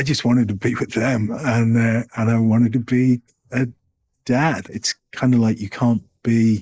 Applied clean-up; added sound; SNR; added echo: neural mask model Resemble Enhance denoiser.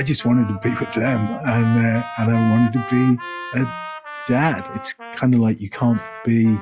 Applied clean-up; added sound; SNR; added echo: classical method log-MMSE.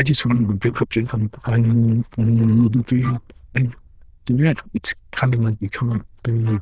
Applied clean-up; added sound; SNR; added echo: neural diffusion model UNIVERSE++.